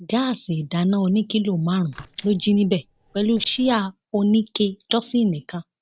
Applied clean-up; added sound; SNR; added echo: neural separator model SepFormer DNS4.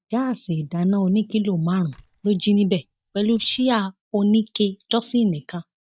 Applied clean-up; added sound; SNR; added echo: neural mask model DeepFilterNet 3.